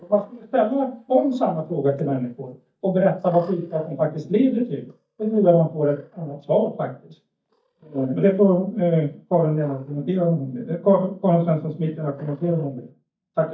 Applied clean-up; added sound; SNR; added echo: neural mask model DeepFilterNet 3.